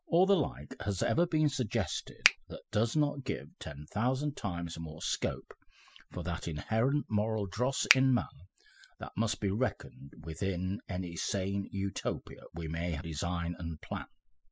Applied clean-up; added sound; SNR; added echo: classical method spectral subtraction.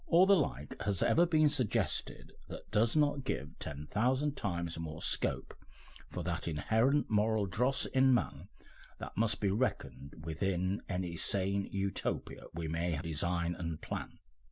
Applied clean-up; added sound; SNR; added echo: none; none; none; none.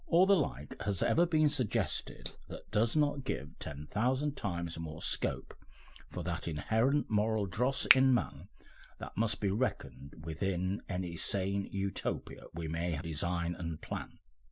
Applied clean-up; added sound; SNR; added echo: neural mask model Resemble Enhance denoiser.